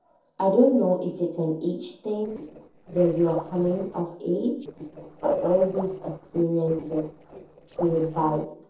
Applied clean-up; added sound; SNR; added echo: neural separator model SepFormer DNS4.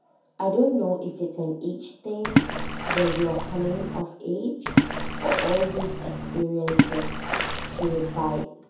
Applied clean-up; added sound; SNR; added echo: none; Splash, splatter; -2 dB; reverberation time 0.6 s.